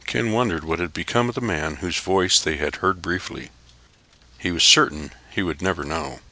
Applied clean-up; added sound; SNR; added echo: none; none; none; none.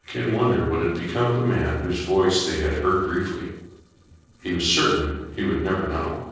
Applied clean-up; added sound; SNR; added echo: neural separator model SepFormer DNS4.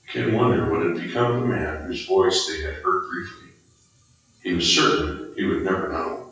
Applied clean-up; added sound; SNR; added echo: classical method WPE with log-MMSE.